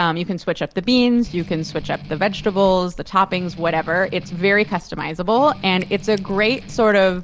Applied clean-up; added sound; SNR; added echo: none; Strum + Cat; 17 dB; none.